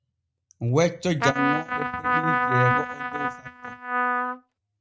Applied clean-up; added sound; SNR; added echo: neural mask model RNNoise.